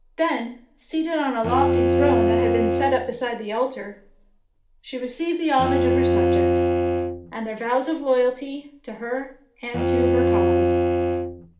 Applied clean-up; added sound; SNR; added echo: none; Bowed string instrument; -3 dB; reverberation time 0.4 s.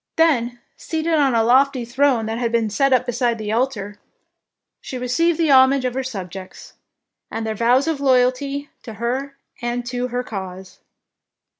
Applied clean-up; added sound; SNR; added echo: none; none; none; none.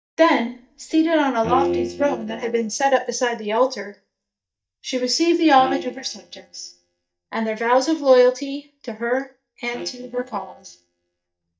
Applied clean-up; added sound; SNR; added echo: neural mask model DeepFilterNet 3.